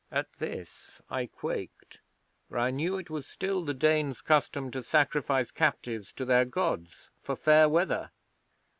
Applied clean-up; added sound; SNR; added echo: none; none; none; none.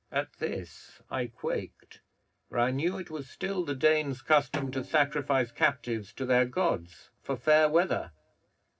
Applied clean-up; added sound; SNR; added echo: neural separator model SepFormer DNS4.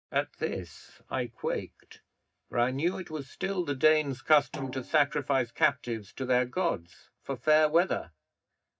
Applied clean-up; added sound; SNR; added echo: neural mask model DeepFilterNet 3.